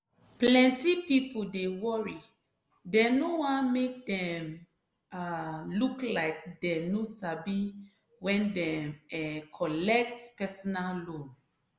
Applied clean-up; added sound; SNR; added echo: none; none; none; none.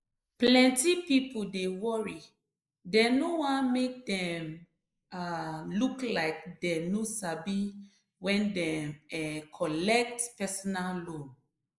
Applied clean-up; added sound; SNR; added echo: neural mask model Resemble Enhance denoiser.